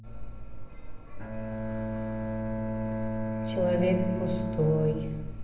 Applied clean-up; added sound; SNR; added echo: none; Bowed string instrument; 3 dB; reverberation time 1.2 s.